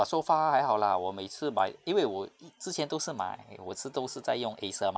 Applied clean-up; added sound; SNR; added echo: none; none; none; none.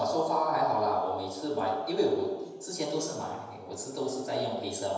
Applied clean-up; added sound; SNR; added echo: none; none; none; reverberation time 1.1 s.